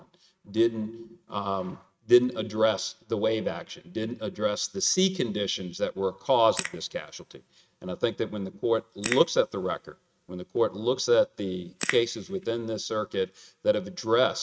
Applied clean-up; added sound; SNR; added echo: neural mask model RNNoise.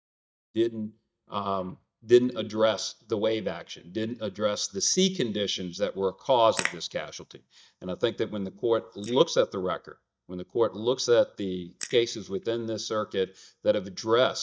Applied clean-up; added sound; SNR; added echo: neural mask model DeepFilterNet 3.